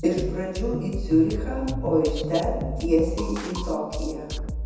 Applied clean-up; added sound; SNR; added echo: none; Drum kit; 5 dB; reverberation time 1.1 s.